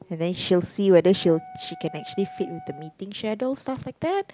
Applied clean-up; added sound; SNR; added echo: none; Wind instrument, woodwind instrument; 19 dB; none.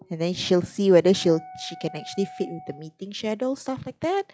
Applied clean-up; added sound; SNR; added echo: classical method log-MMSE.